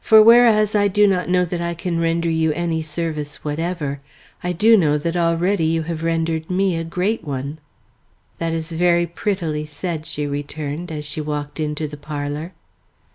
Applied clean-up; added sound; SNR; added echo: none; none; none; none.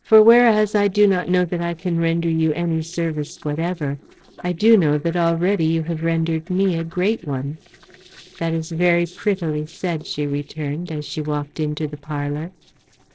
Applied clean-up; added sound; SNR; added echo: neural separator model SepFormer DNS4.